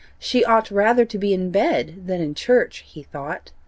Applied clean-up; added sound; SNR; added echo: none; none; none; none.